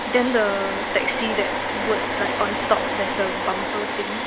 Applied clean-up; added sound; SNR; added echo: none; Domestic sounds, home sounds; 0 dB; none.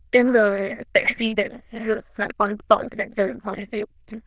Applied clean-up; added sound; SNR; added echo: neural diffusion model UNIVERSE++.